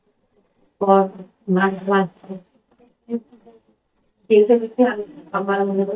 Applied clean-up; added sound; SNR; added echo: neural mask model DeepFilterNet 3.